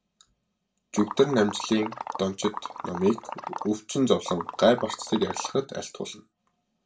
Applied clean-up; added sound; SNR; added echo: none; Liquid; 9 dB; reverberation time 0.2 s.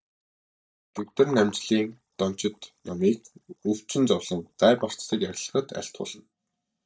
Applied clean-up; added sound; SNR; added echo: neural mask model DeepFilterNet 3.